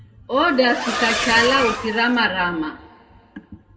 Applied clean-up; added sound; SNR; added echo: none; Accelerating, revving, vroom; 4 dB; reverberation time 1.7 s.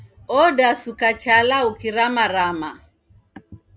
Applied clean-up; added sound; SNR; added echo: none; none; none; none.